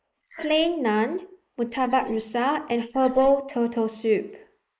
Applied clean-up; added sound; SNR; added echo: neural mask model Resemble Enhance denoiser.